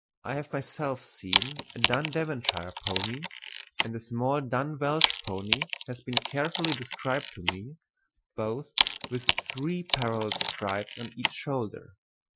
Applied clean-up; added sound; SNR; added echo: classical method Wiener filter.